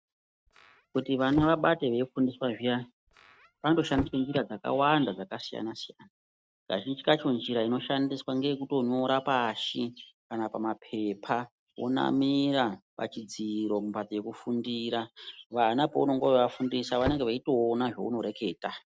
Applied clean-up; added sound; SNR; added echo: neural mask model RNNoise.